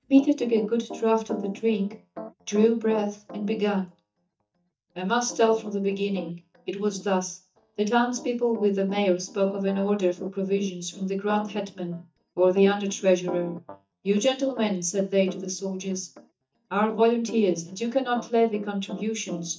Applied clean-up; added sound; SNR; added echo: neural mask model DeepFilterNet 3.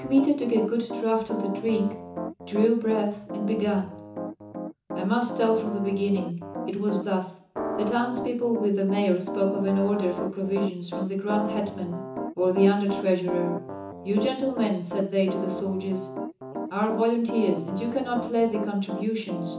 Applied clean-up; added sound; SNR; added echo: none; Piano; 8 dB; reverberation time 0.7 s.